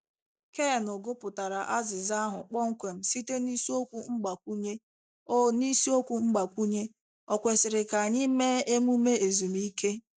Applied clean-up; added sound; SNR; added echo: none; none; none; none.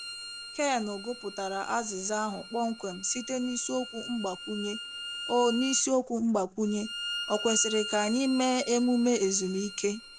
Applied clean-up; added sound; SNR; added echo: none; Bowed string instrument; 11 dB; none.